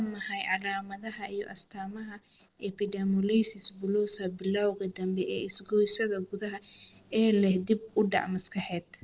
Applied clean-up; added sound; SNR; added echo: neural separator model SepFormer DNS4.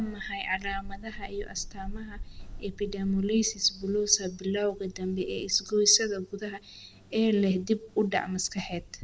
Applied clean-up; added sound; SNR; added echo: none; Wind; 14 dB; none.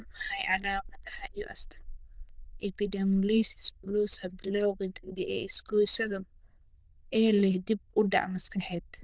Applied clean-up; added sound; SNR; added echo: neural diffusion model UNIVERSE++.